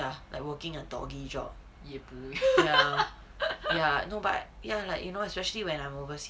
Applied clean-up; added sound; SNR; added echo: none; none; none; none.